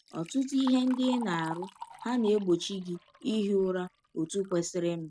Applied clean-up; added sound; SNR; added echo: neural mask model RNNoise.